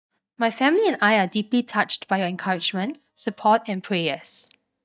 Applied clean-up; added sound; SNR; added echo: neural mask model DeepFilterNet 3.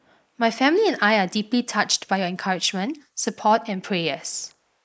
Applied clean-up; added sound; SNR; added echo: neural mask model Resemble Enhance denoiser.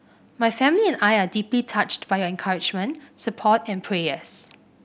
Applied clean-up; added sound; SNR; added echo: none; none; none; none.